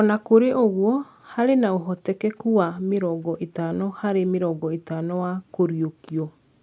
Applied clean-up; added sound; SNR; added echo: none; none; none; none.